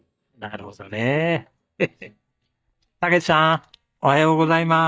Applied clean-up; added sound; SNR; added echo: neural mask model DeepFilterNet 3.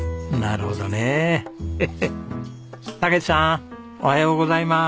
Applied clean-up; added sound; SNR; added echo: none; none; none; none.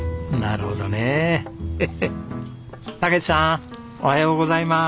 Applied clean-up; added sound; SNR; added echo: none; Rain; 17 dB; none.